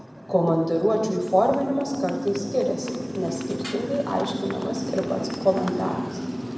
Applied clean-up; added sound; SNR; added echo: none; Motorcycle; 7 dB; reverberation time 1.5 s.